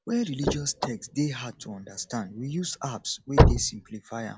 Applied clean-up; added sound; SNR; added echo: none; Slam / Car; -4 dB; none.